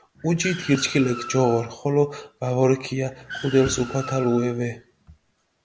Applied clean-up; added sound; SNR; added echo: none; Car + Bowed string instrument; 15 dB; none.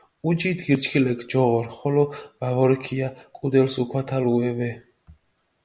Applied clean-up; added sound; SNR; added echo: none; none; none; none.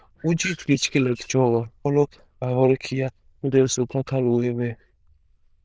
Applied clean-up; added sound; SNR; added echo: neural diffusion model UNIVERSE++.